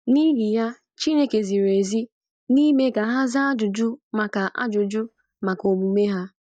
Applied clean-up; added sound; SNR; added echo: neural mask model DeepFilterNet 3.